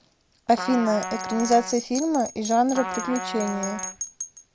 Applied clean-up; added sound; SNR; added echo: none; Trumpet + Bell; 9 dB; none.